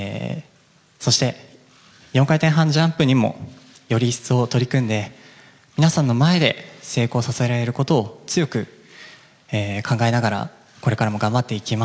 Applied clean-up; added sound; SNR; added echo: none; none; none; none.